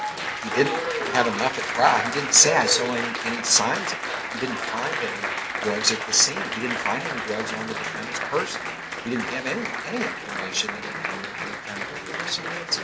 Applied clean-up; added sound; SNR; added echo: none; Applause; 3 dB; none.